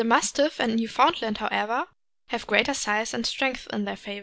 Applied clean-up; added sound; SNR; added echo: none; none; none; none.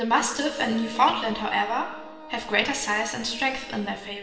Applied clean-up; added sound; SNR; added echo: none; Wind instrument, woodwind instrument; 18 dB; reverberation time 1.4 s.